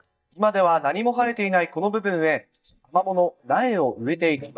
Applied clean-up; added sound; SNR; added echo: neural mask model DeepFilterNet 3.